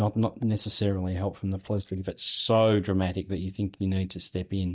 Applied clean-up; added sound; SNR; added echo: neural mask model DeepFilterNet 3.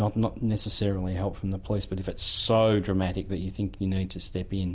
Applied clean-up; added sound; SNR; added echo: none; none; none; none.